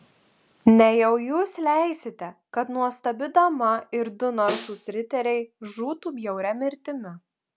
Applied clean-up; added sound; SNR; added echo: none; Snare drum; 13 dB; none.